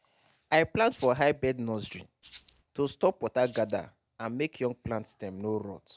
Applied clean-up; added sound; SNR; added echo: none; Rattle (instrument); 19 dB; none.